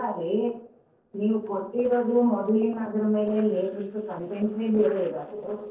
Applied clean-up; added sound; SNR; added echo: neural separator model SepFormer DNS4.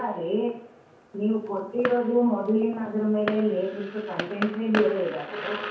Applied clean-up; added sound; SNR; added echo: none; Fireworks; 12 dB; reverberation time 0.6 s.